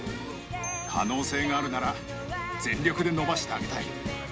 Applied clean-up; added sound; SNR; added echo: none; Accelerating, revving, vroom; 20 dB; none.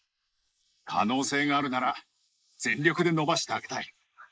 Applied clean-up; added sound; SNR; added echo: neural mask model Resemble Enhance denoiser.